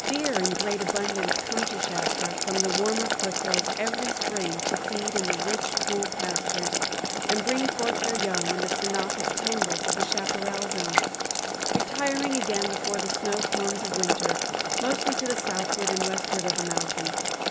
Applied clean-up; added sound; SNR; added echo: none; Boiling; -4 dB; none.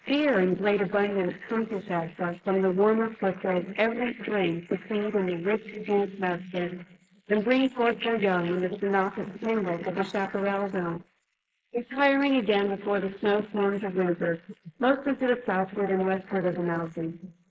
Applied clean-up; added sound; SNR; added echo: neural mask model Resemble Enhance denoiser.